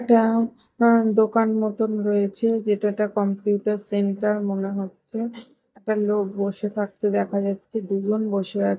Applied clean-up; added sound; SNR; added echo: neural mask model DeepFilterNet 3.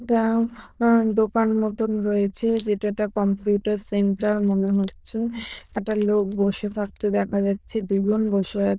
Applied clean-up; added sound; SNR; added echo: neural diffusion model UNIVERSE++.